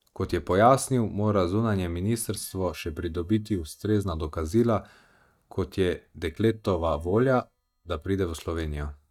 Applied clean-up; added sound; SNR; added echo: neural mask model DeepFilterNet 3.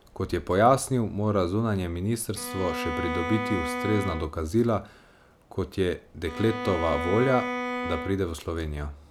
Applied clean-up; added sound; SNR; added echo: none; Bowed string instrument; 6 dB; none.